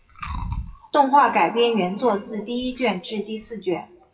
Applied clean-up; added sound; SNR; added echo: classical method WPE with log-MMSE.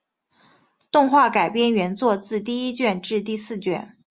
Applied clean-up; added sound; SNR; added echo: none; none; none; none.